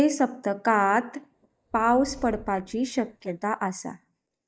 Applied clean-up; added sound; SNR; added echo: neural mask model DeepFilterNet 3.